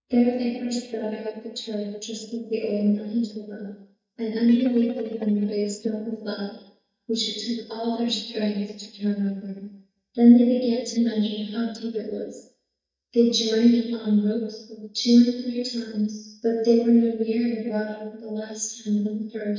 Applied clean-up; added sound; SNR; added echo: neural mask model DeepFilterNet 3.